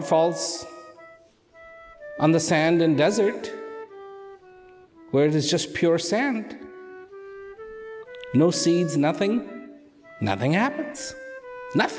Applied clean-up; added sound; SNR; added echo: none; Wind instrument, woodwind instrument; 16 dB; none.